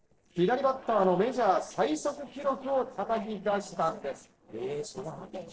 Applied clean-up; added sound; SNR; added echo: neural separator model SepFormer DNS4.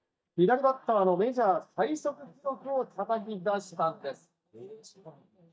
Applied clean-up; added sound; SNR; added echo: neural mask model DeepFilterNet 3.